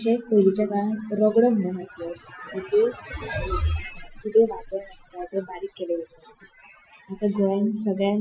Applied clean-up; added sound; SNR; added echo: classical method Wiener filter.